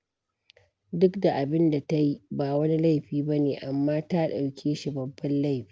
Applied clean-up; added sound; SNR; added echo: none; none; none; none.